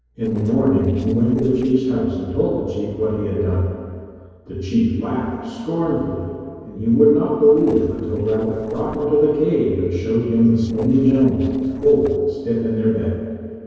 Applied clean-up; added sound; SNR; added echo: neural separator model SepFormer DNS4.